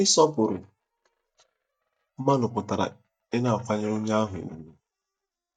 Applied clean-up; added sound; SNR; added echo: neural mask model DeepFilterNet 3.